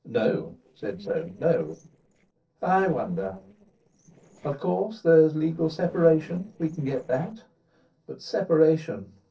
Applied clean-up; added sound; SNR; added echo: neural separator model SepFormer DNS4.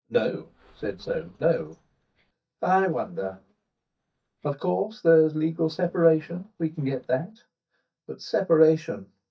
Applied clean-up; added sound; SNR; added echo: neural mask model DeepFilterNet 3.